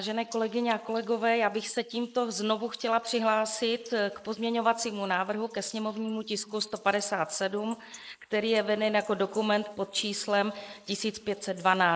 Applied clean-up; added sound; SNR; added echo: neural mask model Resemble Enhance denoiser.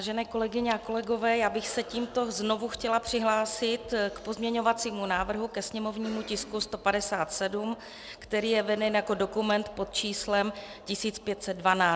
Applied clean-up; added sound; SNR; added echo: none; none; none; none.